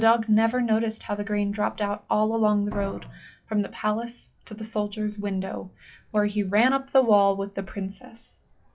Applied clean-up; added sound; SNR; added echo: classical method log-MMSE.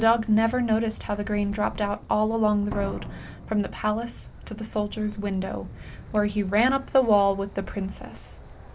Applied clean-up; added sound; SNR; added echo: none; Wind + Slam; 14 dB; none.